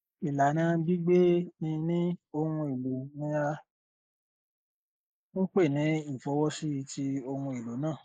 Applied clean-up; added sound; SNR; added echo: neural mask model Resemble Enhance denoiser.